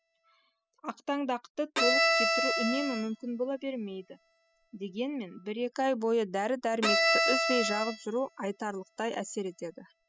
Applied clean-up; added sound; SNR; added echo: classical method spectral subtraction.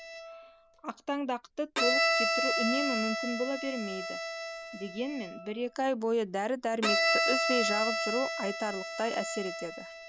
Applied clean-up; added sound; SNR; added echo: none; Bowed string instrument; -1 dB; none.